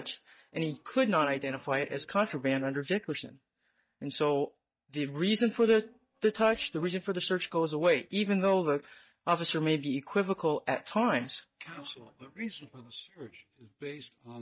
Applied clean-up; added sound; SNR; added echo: neural mask model DeepFilterNet 3.